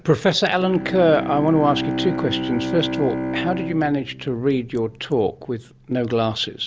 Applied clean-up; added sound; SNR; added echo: none; Bowed string instrument; 7 dB; none.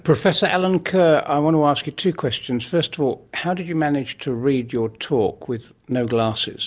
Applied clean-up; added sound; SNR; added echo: none; none; none; none.